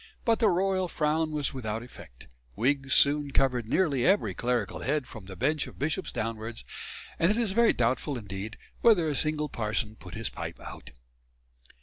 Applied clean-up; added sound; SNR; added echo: none; none; none; none.